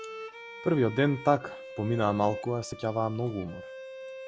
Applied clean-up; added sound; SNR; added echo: none; Bowed string instrument; 13 dB; none.